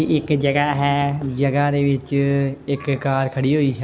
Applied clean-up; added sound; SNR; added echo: none; none; none; none.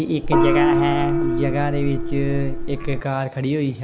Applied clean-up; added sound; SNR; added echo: none; Gong; -3 dB; none.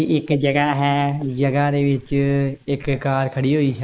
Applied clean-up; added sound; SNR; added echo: neural mask model Resemble Enhance denoiser.